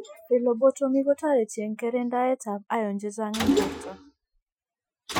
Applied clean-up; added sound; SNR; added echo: classical method Wiener filter.